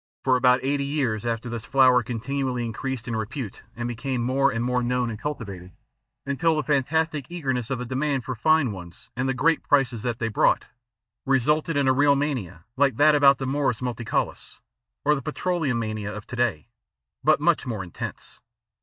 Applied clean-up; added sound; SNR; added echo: neural mask model DeepFilterNet 3.